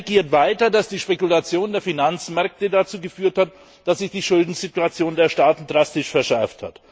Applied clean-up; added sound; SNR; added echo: none; none; none; none.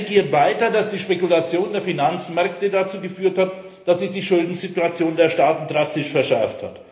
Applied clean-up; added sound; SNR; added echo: none; none; none; reverberation time 1.1 s.